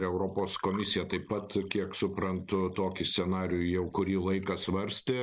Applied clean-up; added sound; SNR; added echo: neural mask model Resemble Enhance denoiser.